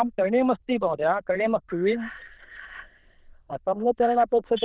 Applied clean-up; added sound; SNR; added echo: neural diffusion model UNIVERSE++.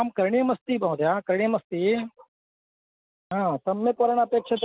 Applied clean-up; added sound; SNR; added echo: none; none; none; none.